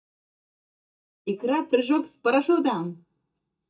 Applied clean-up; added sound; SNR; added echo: neural mask model DeepFilterNet 3.